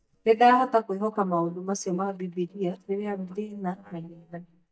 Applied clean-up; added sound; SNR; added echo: neural mask model DeepFilterNet 3.